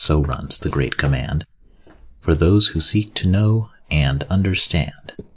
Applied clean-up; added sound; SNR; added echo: neural mask model Resemble Enhance denoiser.